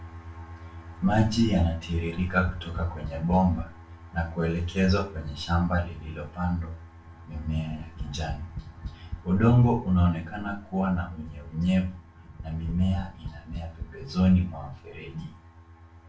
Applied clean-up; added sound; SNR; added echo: none; Tap; 13 dB; reverberation time 0.3 s.